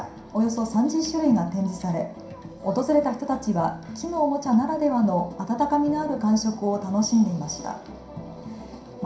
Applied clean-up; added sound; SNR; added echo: none; none; none; reverberation time 0.5 s.